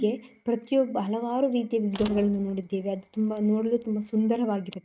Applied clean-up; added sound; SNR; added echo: neural mask model RNNoise.